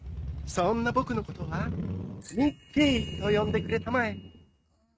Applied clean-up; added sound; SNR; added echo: neural mask model RNNoise.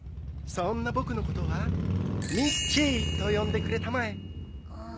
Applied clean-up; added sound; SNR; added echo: none; Motorcycle / Crow; 1 dB; none.